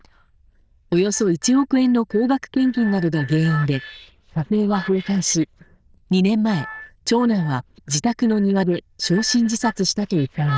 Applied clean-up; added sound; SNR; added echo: neural diffusion model UNIVERSE++.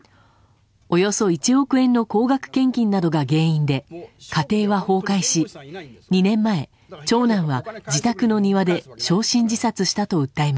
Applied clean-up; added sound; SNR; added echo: none; none; none; none.